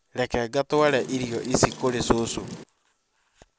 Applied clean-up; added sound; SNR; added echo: none; Wind; 13 dB; none.